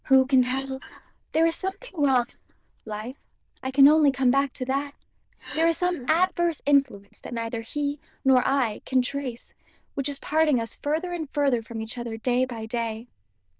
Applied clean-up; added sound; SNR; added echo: neural diffusion model UNIVERSE++.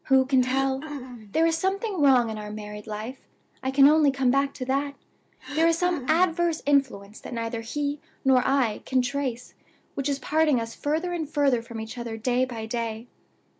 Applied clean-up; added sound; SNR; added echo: none; Cough; 10 dB; none.